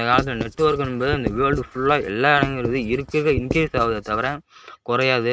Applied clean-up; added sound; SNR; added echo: neural mask model RNNoise.